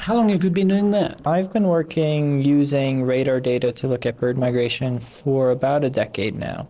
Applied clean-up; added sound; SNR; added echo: neural separator model SepFormer DNS4.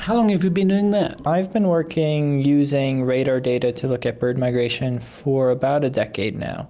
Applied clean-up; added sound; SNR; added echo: none; none; none; none.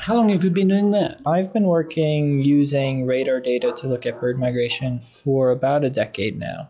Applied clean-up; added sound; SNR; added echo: classical method log-MMSE.